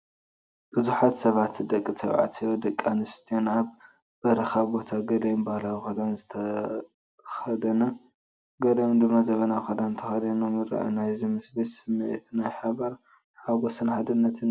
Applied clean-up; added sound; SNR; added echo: none; none; none; none.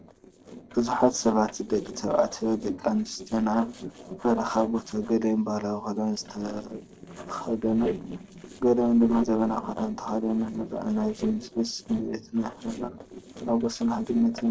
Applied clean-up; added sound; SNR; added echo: neural separator model SepFormer DNS4.